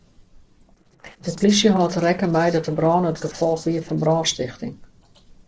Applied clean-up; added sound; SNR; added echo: neural separator model SepFormer DNS4.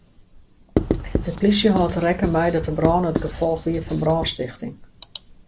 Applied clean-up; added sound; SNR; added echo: none; Writing; 5 dB; none.